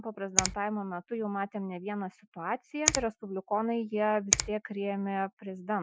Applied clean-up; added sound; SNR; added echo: classical method Wiener filter.